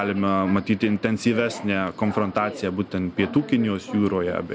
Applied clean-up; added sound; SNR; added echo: none; Subway, metro, underground; 15 dB; none.